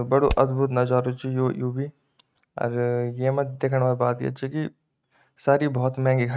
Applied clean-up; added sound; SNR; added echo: neural mask model RNNoise.